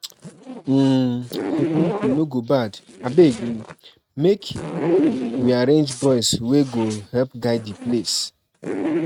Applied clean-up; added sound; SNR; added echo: neural mask model RNNoise.